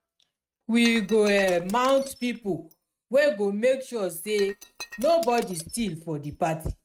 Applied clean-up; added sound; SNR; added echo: neural mask model RNNoise.